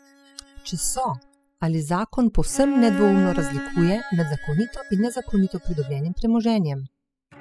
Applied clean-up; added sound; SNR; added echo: classical method spectral subtraction.